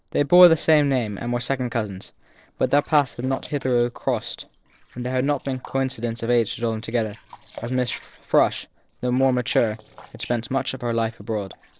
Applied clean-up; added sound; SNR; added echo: neural separator model SepFormer DNS4.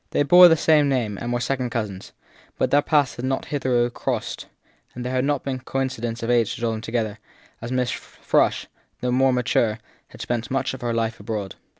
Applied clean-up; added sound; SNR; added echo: none; none; none; none.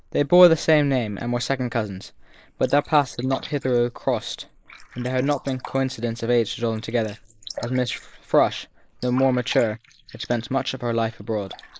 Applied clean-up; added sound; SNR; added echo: neural mask model Resemble Enhance denoiser.